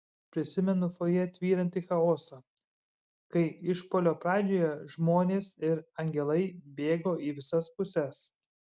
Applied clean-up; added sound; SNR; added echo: none; none; none; none.